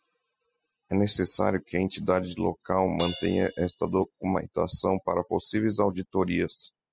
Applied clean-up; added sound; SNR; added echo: classical method spectral subtraction.